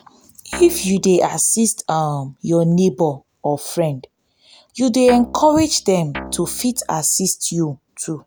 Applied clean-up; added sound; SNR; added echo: none; Guitar; 16 dB; none.